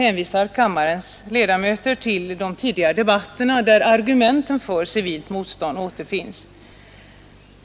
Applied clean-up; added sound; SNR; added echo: none; none; none; none.